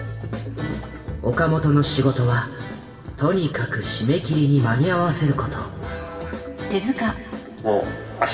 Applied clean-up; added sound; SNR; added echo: none; none; none; reverberation time 2.2 s.